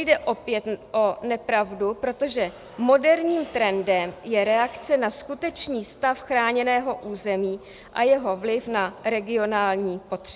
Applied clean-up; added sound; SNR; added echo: none; none; none; none.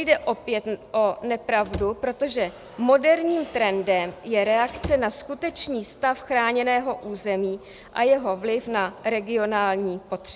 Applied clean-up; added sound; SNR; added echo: none; Slam / Wood; 12 dB; none.